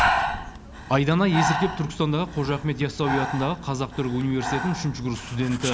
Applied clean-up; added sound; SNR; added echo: none; Breathing; 4 dB; none.